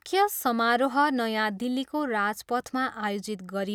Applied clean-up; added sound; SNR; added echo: none; none; none; none.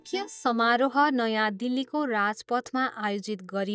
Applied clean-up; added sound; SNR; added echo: neural mask model DeepFilterNet 3.